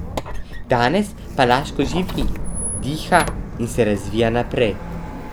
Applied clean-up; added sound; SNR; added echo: none; Squeak; 6 dB; none.